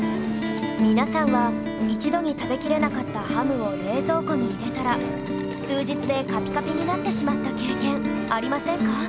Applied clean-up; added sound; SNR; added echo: none; Guitar; 0 dB; none.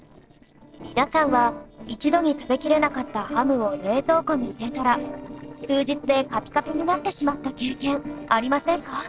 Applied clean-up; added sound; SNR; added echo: neural separator model SepFormer DNS4.